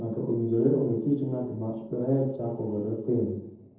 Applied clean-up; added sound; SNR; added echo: neural separator model SepFormer DNS4.